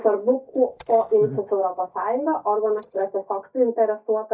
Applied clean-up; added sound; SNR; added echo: neural mask model DeepFilterNet 3.